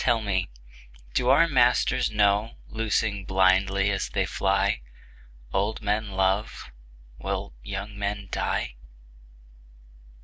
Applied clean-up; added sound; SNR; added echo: none; none; none; none.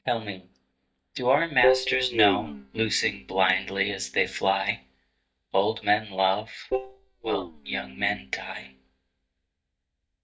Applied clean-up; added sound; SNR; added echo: neural mask model DeepFilterNet 3.